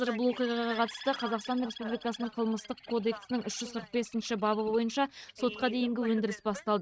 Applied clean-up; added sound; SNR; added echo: neural mask model RNNoise.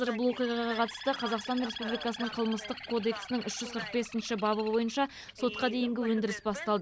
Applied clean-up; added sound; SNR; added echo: none; Bird; 14 dB; none.